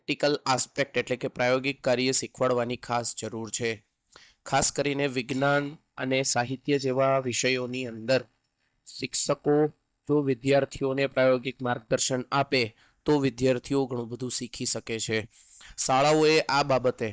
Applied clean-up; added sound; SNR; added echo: neural mask model DeepFilterNet 3.